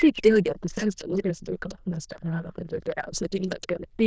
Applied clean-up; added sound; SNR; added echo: neural diffusion model UNIVERSE++.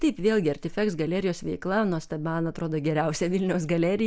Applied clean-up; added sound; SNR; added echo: none; none; none; none.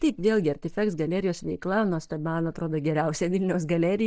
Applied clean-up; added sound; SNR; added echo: neural mask model DeepFilterNet 3.